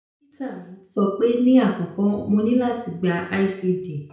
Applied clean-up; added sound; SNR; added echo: none; none; none; reverberation time 0.5 s.